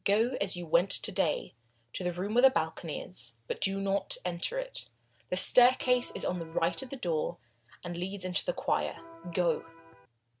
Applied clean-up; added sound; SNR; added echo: none; Electric guitar; 18 dB; none.